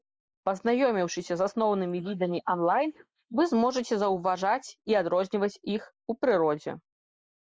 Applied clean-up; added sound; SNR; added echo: neural mask model Resemble Enhance denoiser.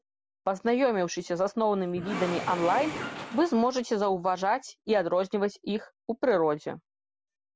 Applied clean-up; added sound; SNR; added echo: none; Engine / Mechanisms; 10 dB; none.